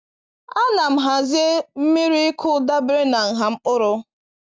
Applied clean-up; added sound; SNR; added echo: none; none; none; none.